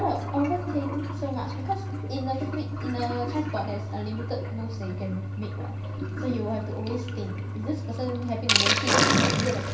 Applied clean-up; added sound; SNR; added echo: none; Sink (filling or washing); 2 dB; reverberation time 0.9 s.